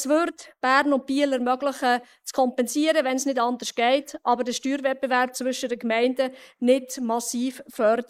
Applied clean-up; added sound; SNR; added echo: neural mask model Resemble Enhance denoiser.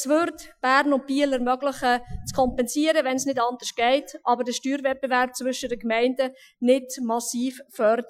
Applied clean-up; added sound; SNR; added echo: classical method Wiener filter.